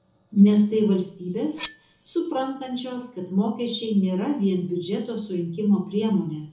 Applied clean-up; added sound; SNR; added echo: none; Cutlery, silverware; 8 dB; reverberation time 1.0 s.